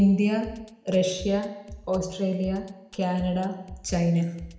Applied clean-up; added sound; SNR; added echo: none; Drum kit; 18 dB; reverberation time 0.8 s.